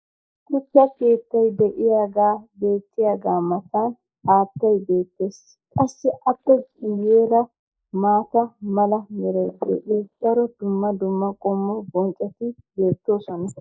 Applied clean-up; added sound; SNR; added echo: neural mask model Resemble Enhance denoiser.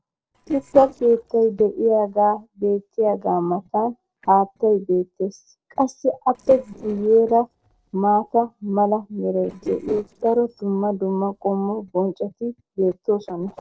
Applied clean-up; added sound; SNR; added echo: neural separator model SepFormer DNS4.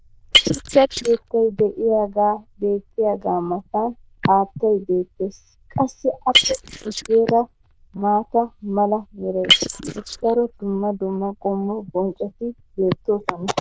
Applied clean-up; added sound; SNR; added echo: neural diffusion model UNIVERSE++.